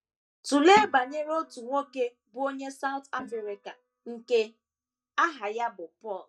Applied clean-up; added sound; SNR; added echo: neural mask model DeepFilterNet 3.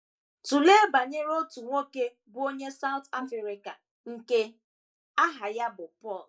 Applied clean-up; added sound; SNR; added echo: neural mask model Resemble Enhance denoiser.